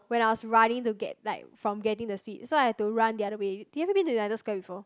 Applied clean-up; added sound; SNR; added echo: none; none; none; none.